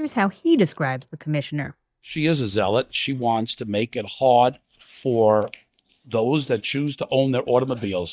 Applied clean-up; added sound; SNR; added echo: neural mask model DeepFilterNet 3.